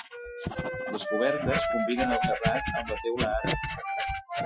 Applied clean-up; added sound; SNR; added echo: classical method Wiener filter.